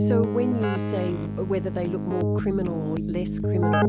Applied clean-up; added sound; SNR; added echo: none; Keyboard (musical); -3 dB; none.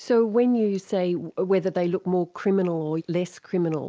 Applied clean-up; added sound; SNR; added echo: none; none; none; none.